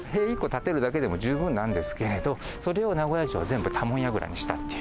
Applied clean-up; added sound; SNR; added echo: none; Wind instrument, woodwind instrument; 12 dB; none.